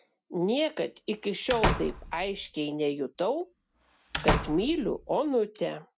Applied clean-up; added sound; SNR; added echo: none; Slam / Wood; 4 dB; none.